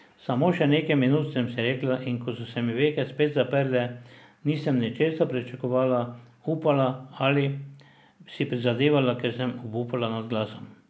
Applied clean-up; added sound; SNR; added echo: none; none; none; none.